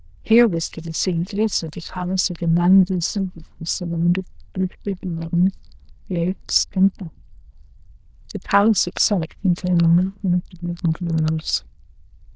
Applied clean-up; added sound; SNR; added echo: neural diffusion model UNIVERSE++.